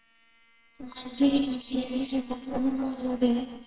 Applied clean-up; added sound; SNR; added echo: neural separator model SepFormer WHAMR!.